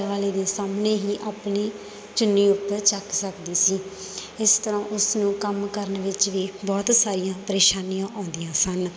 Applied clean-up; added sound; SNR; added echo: none; none; none; none.